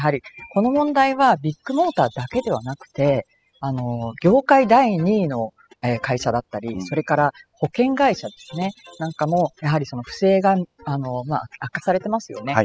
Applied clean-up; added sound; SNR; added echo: classical method spectral subtraction.